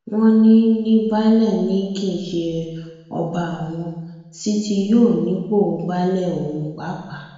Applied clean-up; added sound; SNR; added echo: none; none; none; reverberation time 1.1 s.